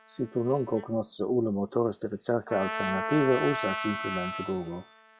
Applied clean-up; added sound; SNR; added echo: classical method log-MMSE.